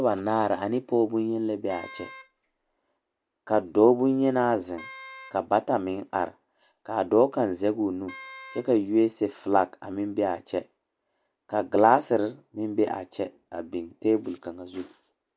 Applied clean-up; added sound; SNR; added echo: none; Wind instrument, woodwind instrument; 19 dB; none.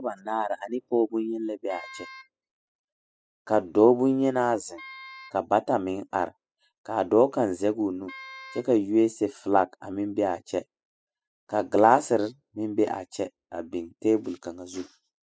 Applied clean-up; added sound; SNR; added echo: classical method spectral subtraction.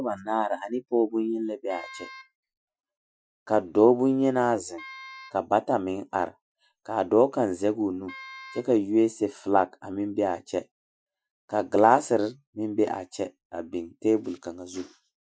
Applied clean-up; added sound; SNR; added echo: classical method Wiener filter.